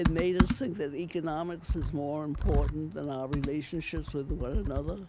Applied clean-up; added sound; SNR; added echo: none; Computer keyboard; -1 dB; none.